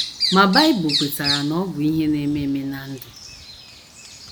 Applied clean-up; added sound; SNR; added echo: none; Bird vocalization, bird call, bird song; 6 dB; none.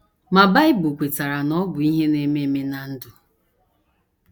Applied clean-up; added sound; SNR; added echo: none; none; none; none.